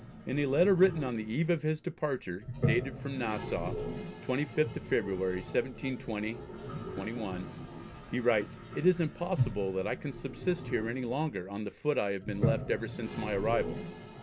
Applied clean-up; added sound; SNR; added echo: none; Toilet flush; 6 dB; none.